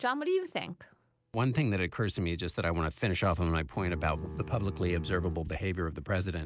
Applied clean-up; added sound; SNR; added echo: none; Bowed string instrument; 10 dB; none.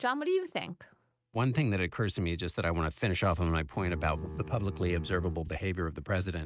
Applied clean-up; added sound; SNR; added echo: neural mask model RNNoise.